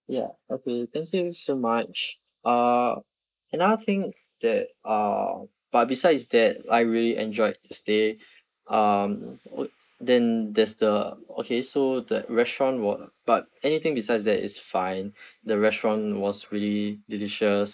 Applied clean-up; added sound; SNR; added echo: neural mask model Resemble Enhance denoiser.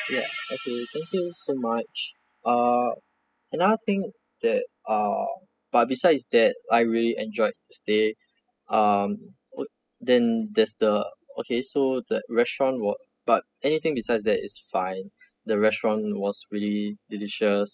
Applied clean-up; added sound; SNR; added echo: classical method spectral subtraction.